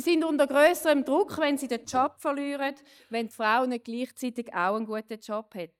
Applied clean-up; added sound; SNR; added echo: neural mask model DeepFilterNet 3.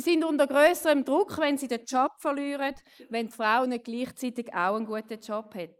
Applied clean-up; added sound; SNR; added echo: neural mask model Resemble Enhance denoiser.